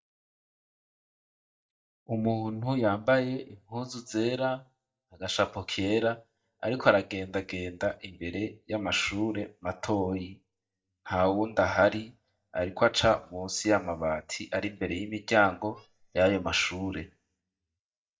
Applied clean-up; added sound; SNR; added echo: neural mask model DeepFilterNet 3.